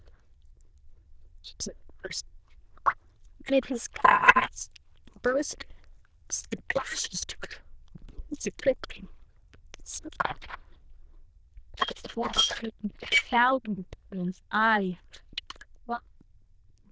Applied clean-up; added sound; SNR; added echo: neural diffusion model UNIVERSE++.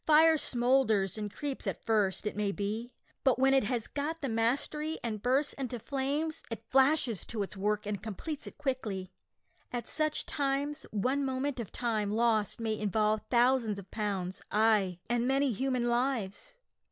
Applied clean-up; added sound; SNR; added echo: none; none; none; none.